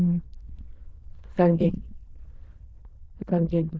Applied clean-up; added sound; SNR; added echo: neural diffusion model UNIVERSE++.